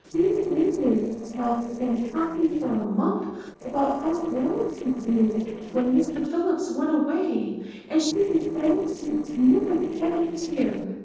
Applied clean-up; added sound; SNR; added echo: neural separator model SepFormer DNS4.